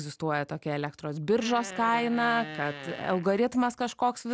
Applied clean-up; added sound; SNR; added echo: none; Fart; 13 dB; none.